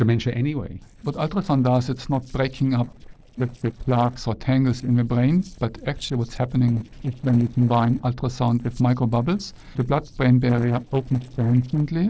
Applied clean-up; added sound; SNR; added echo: neural separator model SepFormer DNS4.